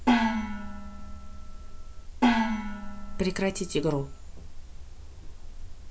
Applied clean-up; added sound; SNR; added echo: none; Gong; -4 dB; none.